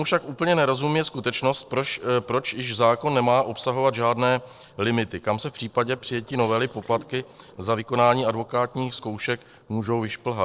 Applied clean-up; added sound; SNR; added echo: neural separator model SepFormer DNS4.